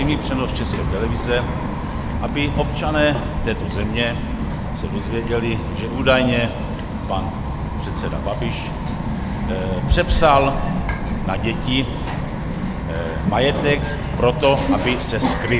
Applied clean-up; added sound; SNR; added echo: none; Bird vocalization, bird call, bird song; 1 dB; none.